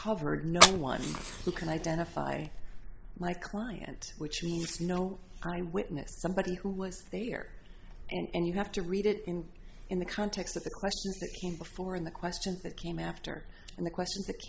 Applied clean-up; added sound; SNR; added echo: none; Fire; -5 dB; none.